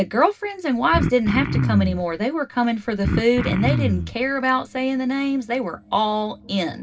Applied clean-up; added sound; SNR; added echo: none; Cough; 2 dB; reverberation time 0.4 s.